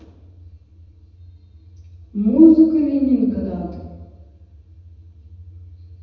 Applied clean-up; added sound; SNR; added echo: none; none; none; reverberation time 1.1 s.